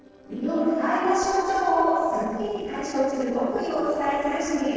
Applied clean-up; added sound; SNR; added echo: neural separator model SepFormer DNS4.